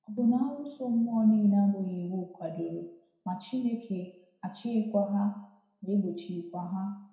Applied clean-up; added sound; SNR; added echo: none; none; none; reverberation time 0.6 s.